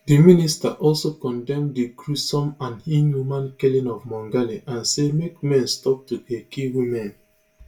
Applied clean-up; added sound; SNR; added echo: none; none; none; reverberation time 0.2 s.